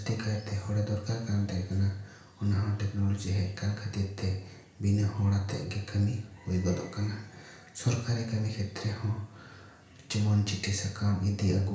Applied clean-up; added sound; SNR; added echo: none; none; none; reverberation time 0.5 s.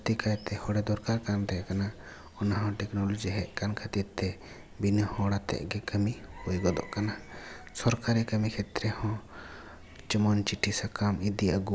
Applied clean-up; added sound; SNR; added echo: none; none; none; none.